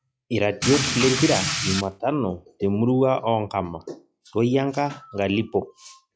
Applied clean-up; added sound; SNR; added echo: classical method log-MMSE.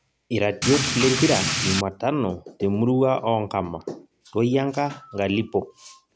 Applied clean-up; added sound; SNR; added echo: none; Rain; 0 dB; none.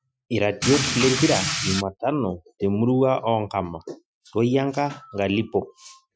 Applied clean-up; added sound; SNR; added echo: classical method Wiener filter.